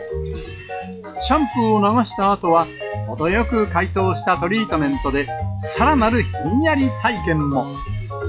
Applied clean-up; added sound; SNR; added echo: classical method log-MMSE.